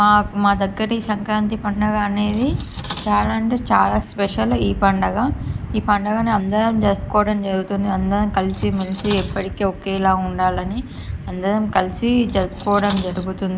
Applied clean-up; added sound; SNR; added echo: none; Cutlery, silverware; 16 dB; none.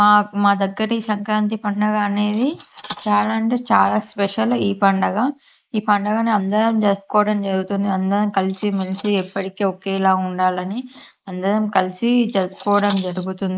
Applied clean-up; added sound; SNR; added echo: neural mask model Resemble Enhance denoiser.